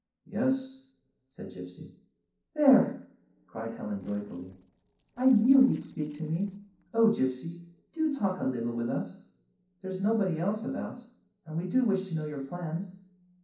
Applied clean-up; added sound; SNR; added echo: neural separator model SepFormer DNS4.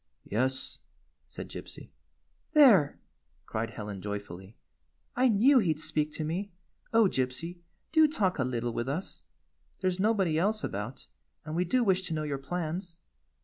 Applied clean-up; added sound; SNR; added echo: none; none; none; none.